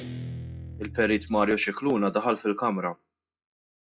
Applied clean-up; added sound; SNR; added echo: classical method log-MMSE.